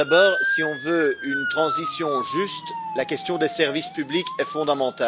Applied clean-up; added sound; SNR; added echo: none; Motor vehicle (road) / Siren; 5 dB; none.